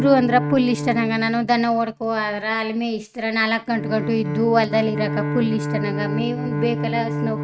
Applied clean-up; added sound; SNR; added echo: neural mask model RNNoise.